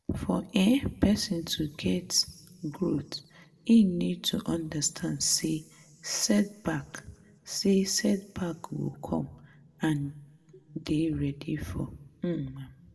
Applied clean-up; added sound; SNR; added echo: none; none; none; reverberation time 1.2 s.